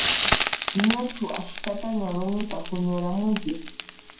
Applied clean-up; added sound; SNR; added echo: none; Frying (food); -1 dB; reverberation time 0.5 s.